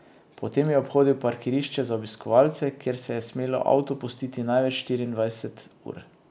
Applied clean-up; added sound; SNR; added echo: none; none; none; none.